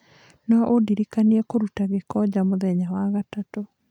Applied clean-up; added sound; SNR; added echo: none; none; none; none.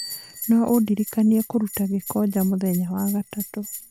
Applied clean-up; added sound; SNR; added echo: none; Bicycle bell + Bell; 14 dB; none.